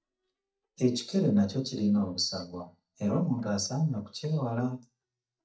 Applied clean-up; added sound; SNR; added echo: neural mask model DeepFilterNet 3.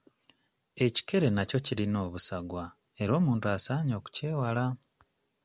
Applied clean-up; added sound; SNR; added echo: none; none; none; none.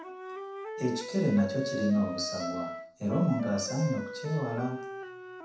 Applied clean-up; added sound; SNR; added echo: none; Wind instrument, woodwind instrument; 7 dB; reverberation time 0.7 s.